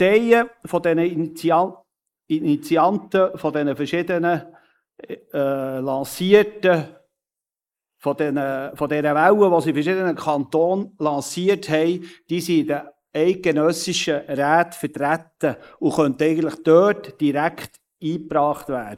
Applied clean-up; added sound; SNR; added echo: neural mask model Resemble Enhance denoiser.